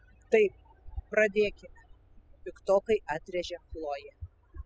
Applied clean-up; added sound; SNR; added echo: classical method spectral subtraction.